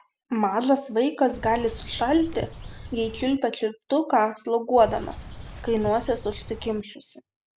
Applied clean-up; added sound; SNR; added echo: none; Bird; 13 dB; none.